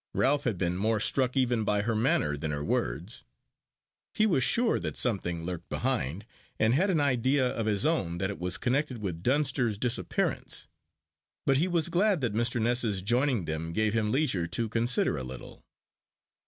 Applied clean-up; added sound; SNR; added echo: none; none; none; none.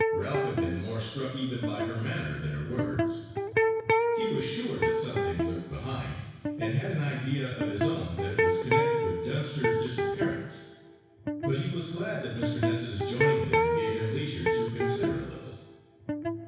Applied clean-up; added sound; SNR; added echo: none; Electric guitar; -3 dB; reverberation time 1.1 s.